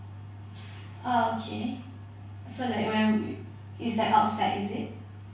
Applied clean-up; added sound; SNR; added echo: none; none; none; reverberation time 0.6 s.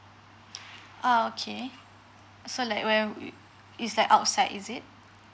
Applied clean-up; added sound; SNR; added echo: none; none; none; none.